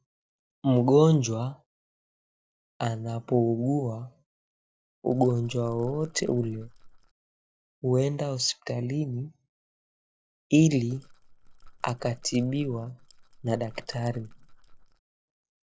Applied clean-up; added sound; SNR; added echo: neural separator model SepFormer DNS4.